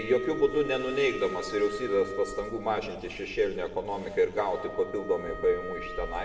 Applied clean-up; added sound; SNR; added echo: none; Wind instrument, woodwind instrument; 14 dB; reverberation time 1.3 s.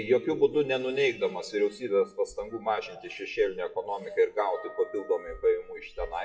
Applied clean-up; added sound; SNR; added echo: classical method WPE with log-MMSE.